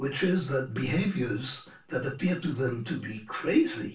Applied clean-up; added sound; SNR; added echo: none; none; none; reverberation time 0.2 s.